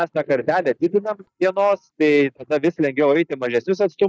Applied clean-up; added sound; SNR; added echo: neural mask model DeepFilterNet 3.